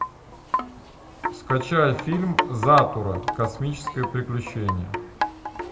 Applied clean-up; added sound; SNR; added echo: none; Wind chime; 5 dB; reverberation time 0.6 s.